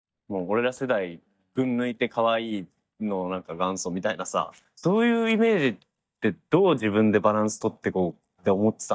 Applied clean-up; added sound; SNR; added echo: neural mask model DeepFilterNet 3.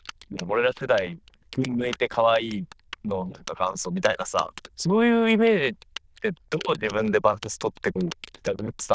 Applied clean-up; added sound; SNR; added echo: neural diffusion model UNIVERSE++.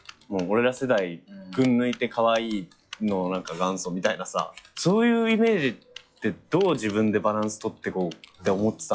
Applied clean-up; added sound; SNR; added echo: classical method log-MMSE.